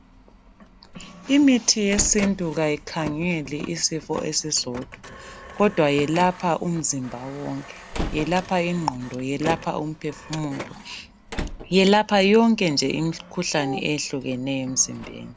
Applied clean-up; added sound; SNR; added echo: none; Printer + Slam; 14 dB; none.